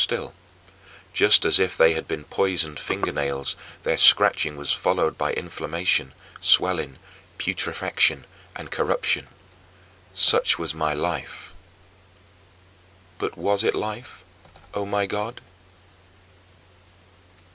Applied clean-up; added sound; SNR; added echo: none; none; none; none.